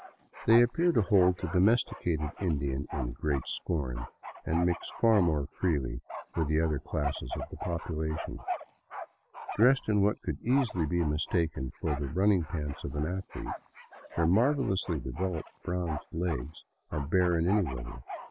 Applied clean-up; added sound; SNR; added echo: none; Bark; 13 dB; none.